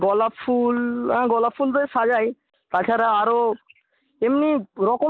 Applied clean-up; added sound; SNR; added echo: none; none; none; none.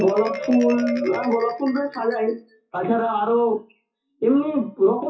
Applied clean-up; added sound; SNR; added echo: classical method WPE with log-MMSE.